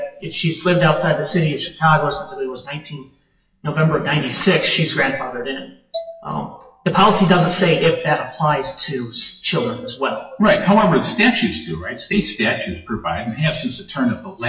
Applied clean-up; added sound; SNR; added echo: classical method WPE with log-MMSE.